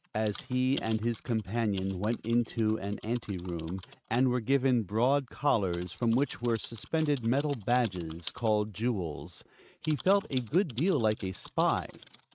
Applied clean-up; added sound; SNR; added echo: neural mask model RNNoise.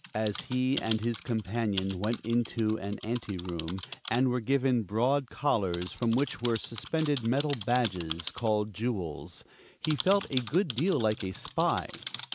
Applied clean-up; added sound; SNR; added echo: none; Typing; 13 dB; none.